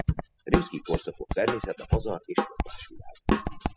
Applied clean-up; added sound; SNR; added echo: classical method spectral subtraction.